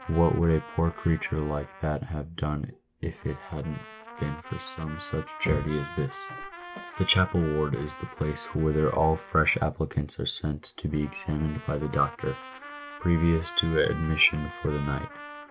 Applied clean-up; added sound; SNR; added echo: none; Trumpet; 15 dB; none.